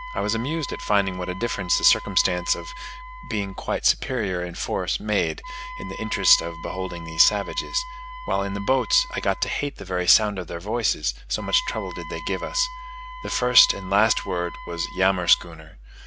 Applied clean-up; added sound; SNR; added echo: none; Wind instrument, woodwind instrument; 13 dB; none.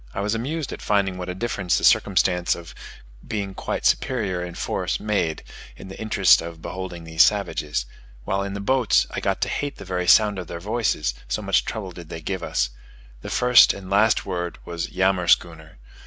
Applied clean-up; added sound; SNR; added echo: none; none; none; none.